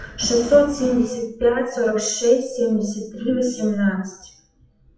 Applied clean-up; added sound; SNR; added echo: classical method WPE with log-MMSE.